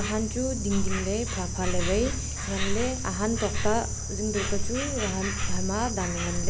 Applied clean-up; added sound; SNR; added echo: none; Insect; -1 dB; none.